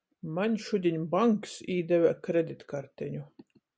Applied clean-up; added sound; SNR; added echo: none; none; none; none.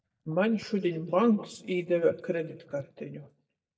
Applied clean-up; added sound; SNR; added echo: neural mask model DeepFilterNet 3.